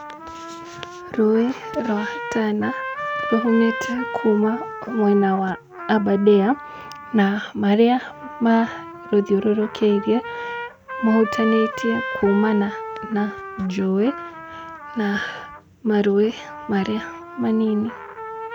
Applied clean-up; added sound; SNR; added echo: none; Trumpet; 11 dB; none.